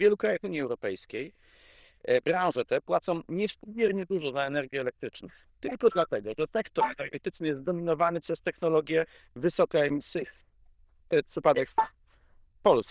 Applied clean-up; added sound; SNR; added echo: neural diffusion model UNIVERSE++.